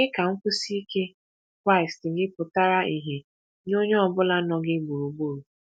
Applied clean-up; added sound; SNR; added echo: none; none; none; none.